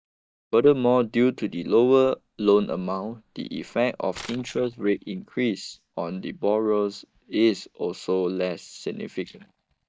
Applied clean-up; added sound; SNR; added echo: neural mask model DeepFilterNet 3.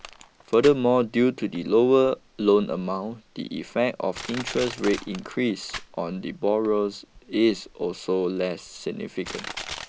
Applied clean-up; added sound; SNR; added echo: none; Crushing; 17 dB; none.